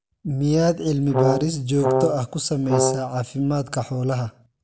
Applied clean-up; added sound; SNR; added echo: none; Brass instrument; 0 dB; none.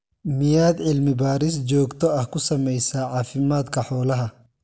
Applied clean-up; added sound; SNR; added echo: none; none; none; none.